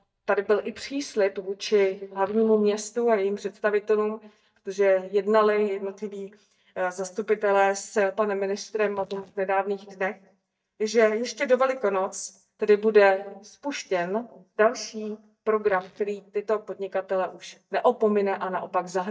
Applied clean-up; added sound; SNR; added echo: neural mask model DeepFilterNet 3.